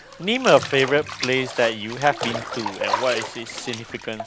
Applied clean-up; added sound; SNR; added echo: none; Bathtub (filling or washing); 8 dB; none.